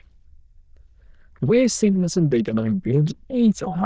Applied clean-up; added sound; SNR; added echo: neural diffusion model UNIVERSE++.